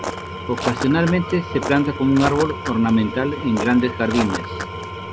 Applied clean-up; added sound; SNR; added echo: none; Engine / Tools + Walk, footsteps; 7 dB; none.